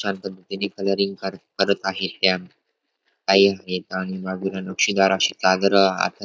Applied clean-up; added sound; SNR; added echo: neural mask model DeepFilterNet 3.